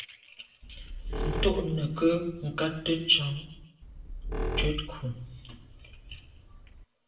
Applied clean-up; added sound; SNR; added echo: none; Squeak; 4 dB; reverberation time 0.6 s.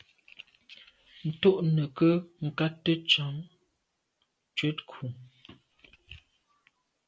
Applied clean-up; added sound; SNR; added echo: none; none; none; none.